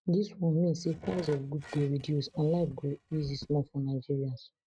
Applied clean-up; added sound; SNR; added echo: neural mask model RNNoise.